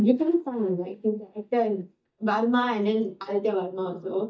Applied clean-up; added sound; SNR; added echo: neural mask model DeepFilterNet 3.